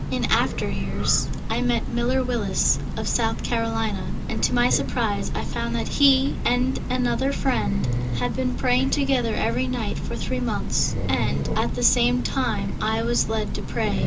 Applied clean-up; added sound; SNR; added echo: none; Train; 1 dB; reverberation time 0.2 s.